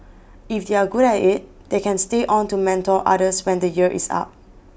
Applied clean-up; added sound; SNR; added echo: none; none; none; none.